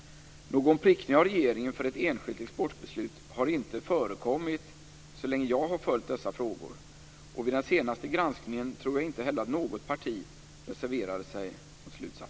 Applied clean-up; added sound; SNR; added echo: none; none; none; none.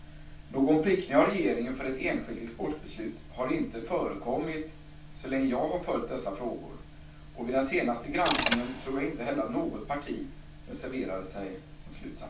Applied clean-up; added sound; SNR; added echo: none; Mechanisms; 2 dB; reverberation time 0.3 s.